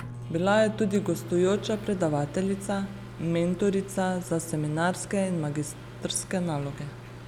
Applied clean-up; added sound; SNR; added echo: none; Microwave oven; 13 dB; none.